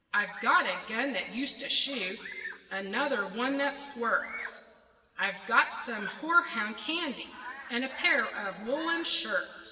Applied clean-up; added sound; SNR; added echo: none; Bird vocalization, bird call, bird song; 16 dB; reverberation time 1.9 s.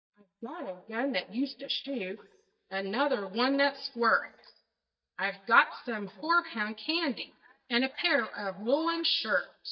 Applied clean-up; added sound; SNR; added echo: neural mask model DeepFilterNet 3.